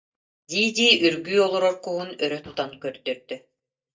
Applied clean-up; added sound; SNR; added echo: neural mask model DeepFilterNet 3.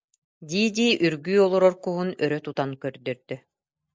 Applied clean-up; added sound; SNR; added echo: none; none; none; none.